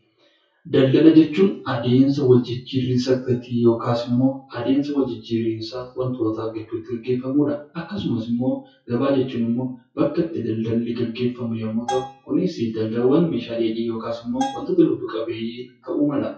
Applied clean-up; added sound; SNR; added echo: classical method WPE with log-MMSE.